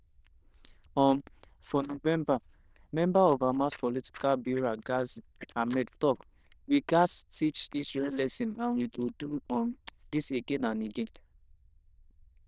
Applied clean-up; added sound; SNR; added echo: neural diffusion model UNIVERSE++.